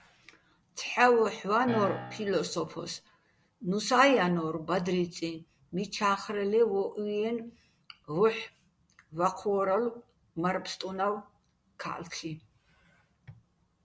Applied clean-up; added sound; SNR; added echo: none; Piano; 11 dB; none.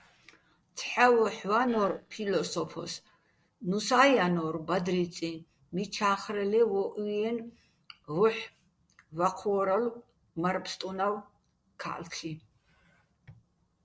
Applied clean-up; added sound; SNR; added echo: neural separator model SepFormer DNS4.